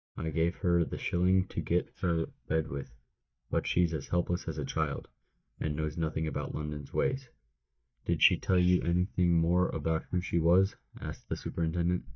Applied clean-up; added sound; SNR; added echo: neural mask model DeepFilterNet 3.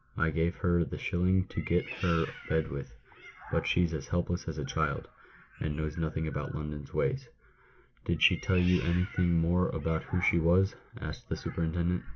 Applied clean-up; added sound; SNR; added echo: none; Meow; 20 dB; none.